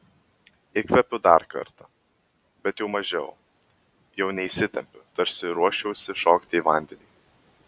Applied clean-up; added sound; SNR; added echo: none; none; none; none.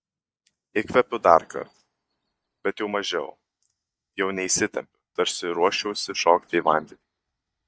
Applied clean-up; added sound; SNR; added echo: neural mask model DeepFilterNet 3.